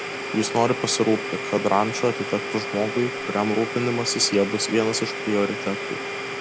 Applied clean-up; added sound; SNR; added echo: none; Domestic sounds, home sounds; 6 dB; none.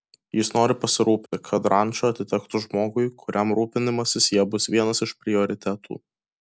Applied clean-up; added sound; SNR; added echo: none; none; none; none.